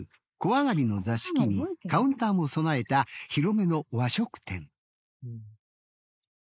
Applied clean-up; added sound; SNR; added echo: neural mask model Resemble Enhance denoiser.